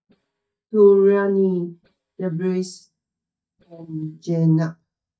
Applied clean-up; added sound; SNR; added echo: neural mask model DeepFilterNet 3.